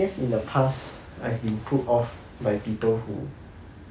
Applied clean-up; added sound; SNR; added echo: none; none; none; none.